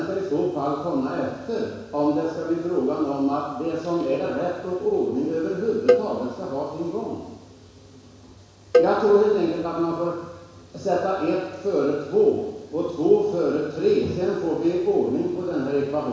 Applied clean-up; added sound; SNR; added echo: none; Cowbell; 2 dB; reverberation time 1.1 s.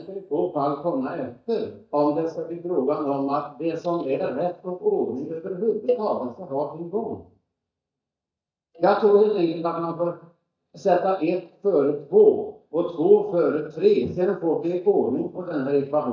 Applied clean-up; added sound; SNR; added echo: neural mask model DeepFilterNet 3.